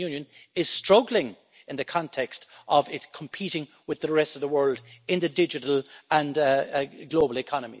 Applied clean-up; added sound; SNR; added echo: none; none; none; none.